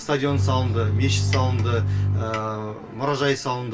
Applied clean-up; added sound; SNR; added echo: none; Bowed string instrument; -3 dB; reverberation time 0.2 s.